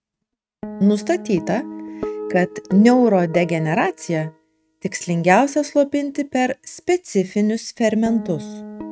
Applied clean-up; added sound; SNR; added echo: neural mask model RNNoise.